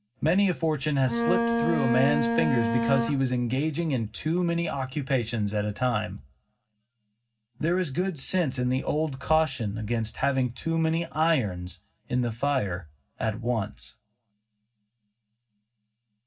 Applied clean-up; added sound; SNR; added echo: none; Bowed string instrument; -1 dB; reverberation time 0.4 s.